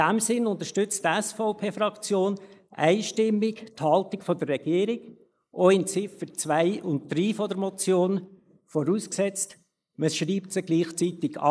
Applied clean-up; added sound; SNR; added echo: neural mask model Resemble Enhance denoiser.